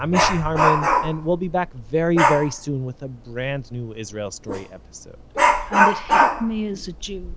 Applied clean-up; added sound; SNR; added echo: none; Dog; -3 dB; none.